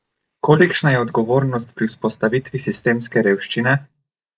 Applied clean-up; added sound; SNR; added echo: neural mask model Resemble Enhance denoiser.